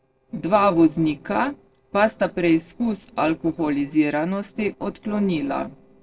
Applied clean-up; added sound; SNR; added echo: neural separator model SepFormer DNS4.